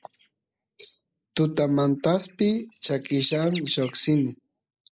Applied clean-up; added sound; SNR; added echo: neural mask model Resemble Enhance denoiser.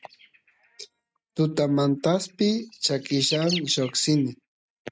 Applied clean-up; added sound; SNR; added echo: neural mask model RNNoise.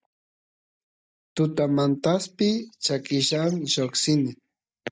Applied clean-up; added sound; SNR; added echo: neural mask model DeepFilterNet 3.